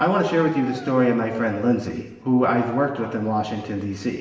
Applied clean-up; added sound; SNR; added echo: none; Bark; 17 dB; reverberation time 1.0 s.